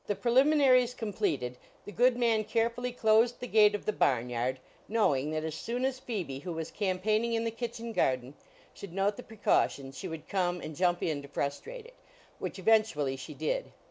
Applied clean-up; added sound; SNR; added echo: none; none; none; none.